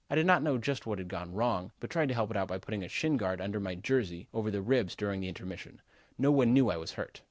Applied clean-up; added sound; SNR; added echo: none; none; none; none.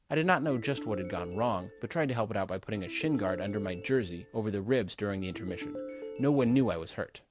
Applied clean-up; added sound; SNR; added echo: none; Ringtone; 12 dB; none.